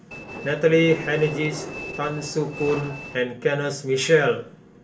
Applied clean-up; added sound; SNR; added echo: none; Train; 11 dB; reverberation time 0.1 s.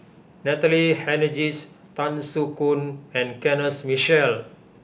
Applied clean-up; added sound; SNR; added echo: none; none; none; none.